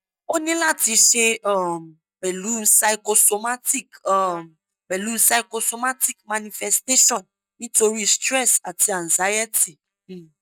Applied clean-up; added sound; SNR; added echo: neural mask model DeepFilterNet 3.